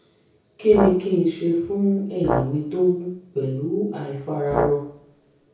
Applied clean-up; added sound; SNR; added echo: none; Brass instrument; 6 dB; reverberation time 0.6 s.